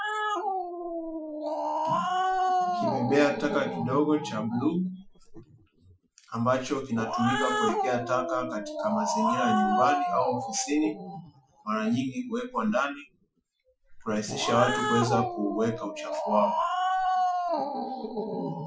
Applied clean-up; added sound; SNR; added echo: classical method Wiener filter.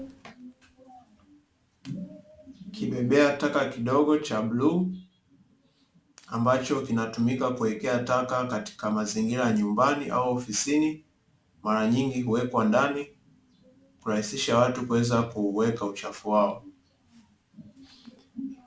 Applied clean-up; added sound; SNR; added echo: none; none; none; none.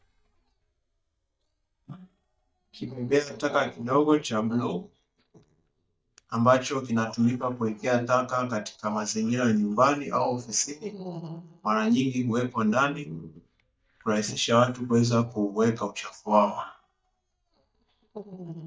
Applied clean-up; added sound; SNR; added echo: neural mask model DeepFilterNet 3.